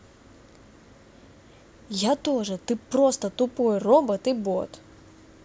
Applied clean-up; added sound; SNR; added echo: none; none; none; none.